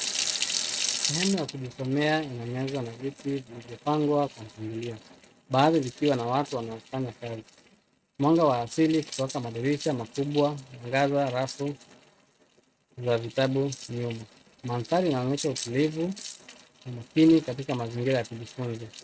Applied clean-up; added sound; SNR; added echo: neural mask model RNNoise.